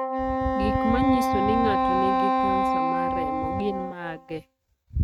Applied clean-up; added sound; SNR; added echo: neural mask model RNNoise.